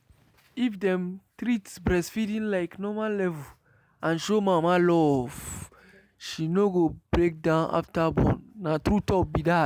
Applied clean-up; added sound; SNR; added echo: none; none; none; none.